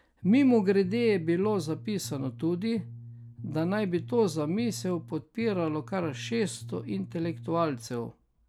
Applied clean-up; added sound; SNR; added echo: none; Bass guitar; 14 dB; none.